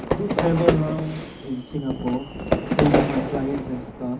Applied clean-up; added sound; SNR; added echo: none; Fire / Fireworks; -1 dB; reverberation time 0.4 s.